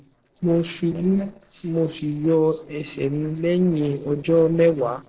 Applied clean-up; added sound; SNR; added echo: neural separator model SepFormer DNS4.